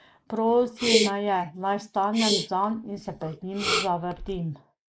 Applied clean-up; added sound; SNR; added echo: neural mask model Resemble Enhance denoiser.